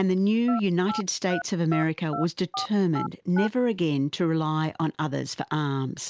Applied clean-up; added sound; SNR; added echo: none; Telephone; 10 dB; none.